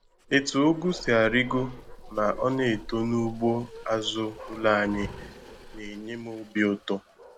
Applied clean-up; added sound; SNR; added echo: none; Bark; 16 dB; none.